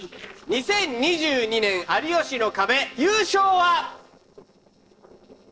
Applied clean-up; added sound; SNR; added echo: neural separator model SepFormer DNS4.